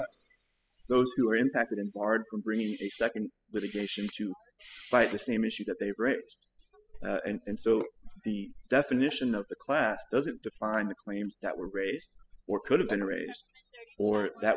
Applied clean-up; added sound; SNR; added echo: classical method spectral subtraction.